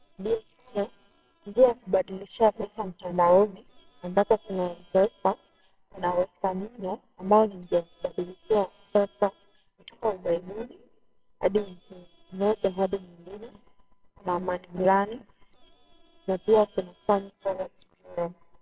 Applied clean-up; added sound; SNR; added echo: neural separator model SepFormer WHAMR!.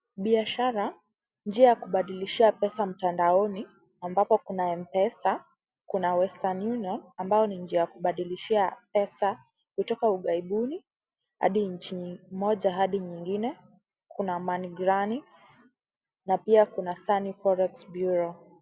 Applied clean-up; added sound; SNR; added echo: none; none; none; none.